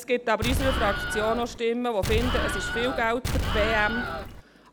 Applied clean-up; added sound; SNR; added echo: none; Explosion; 1 dB; none.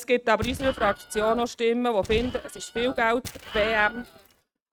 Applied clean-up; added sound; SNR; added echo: neural mask model RNNoise.